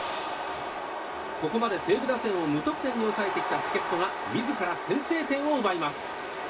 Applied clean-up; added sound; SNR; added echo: none; Water; 17 dB; reverberation time 0.2 s.